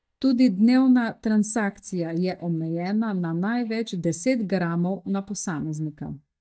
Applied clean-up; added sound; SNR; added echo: neural mask model DeepFilterNet 3.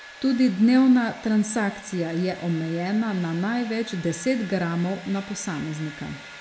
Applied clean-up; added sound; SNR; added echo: none; Domestic sounds, home sounds; 18 dB; reverberation time 0.8 s.